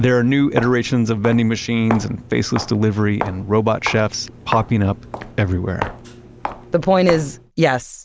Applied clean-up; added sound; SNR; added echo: none; Walk, footsteps; 12 dB; none.